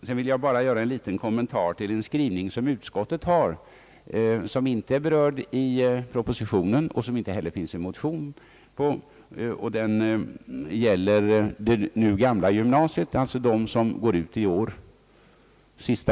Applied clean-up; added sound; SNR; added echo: none; none; none; none.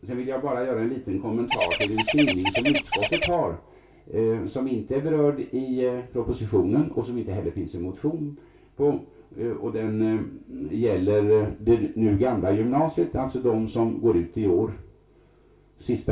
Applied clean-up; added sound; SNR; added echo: none; Bird; 1 dB; reverberation time 0.3 s.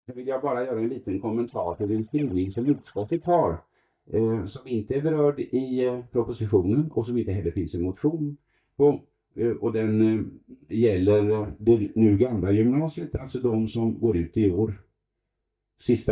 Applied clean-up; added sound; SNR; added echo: neural mask model DeepFilterNet 3.